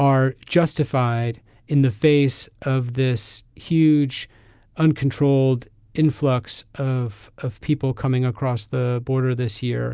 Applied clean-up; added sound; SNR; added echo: none; none; none; none.